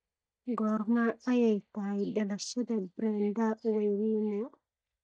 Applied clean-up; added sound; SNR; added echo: neural mask model DeepFilterNet 3.